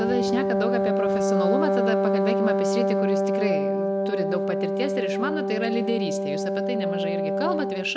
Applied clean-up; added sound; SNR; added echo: none; Wind instrument, woodwind instrument; -5 dB; none.